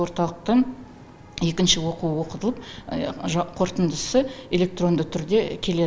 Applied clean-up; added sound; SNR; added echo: none; none; none; none.